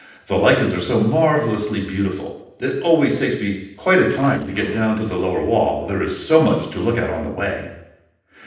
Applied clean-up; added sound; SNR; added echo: neural separator model SepFormer DNS4.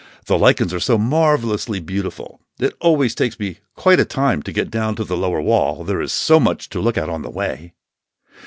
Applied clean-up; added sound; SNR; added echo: none; none; none; none.